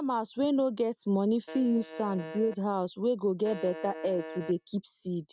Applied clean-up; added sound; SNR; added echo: neural mask model RNNoise.